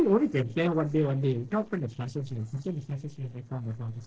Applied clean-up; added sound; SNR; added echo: neural separator model SepFormer DNS4.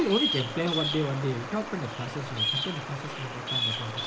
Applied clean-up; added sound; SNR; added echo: none; Bird vocalization, bird call, bird song; 2 dB; none.